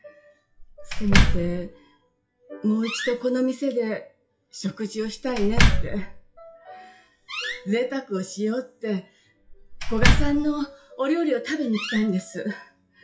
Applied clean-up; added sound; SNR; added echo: classical method WPE with log-MMSE.